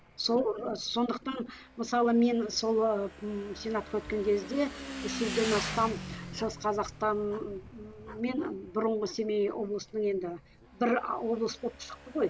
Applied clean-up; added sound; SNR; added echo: none; Motorcycle / Engine; 12 dB; none.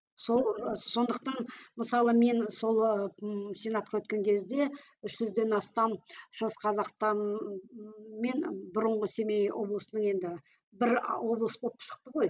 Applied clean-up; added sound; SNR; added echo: none; none; none; none.